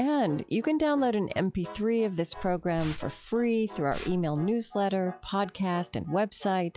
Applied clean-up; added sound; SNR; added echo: classical method log-MMSE.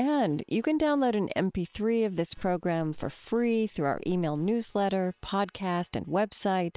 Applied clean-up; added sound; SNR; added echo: neural separator model SepFormer WHAM!.